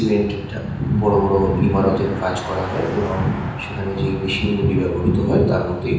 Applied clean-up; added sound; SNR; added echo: none; Car passing by; 16 dB; reverberation time 0.9 s.